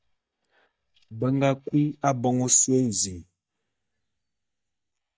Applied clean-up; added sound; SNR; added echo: neural mask model DeepFilterNet 3.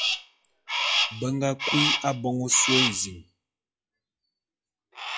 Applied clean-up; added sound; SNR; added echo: classical method log-MMSE.